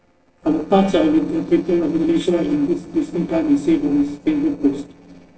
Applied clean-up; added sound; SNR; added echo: neural separator model SepFormer DNS4.